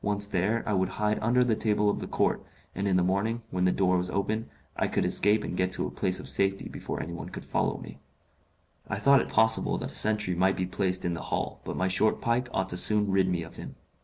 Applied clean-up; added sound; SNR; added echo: none; none; none; none.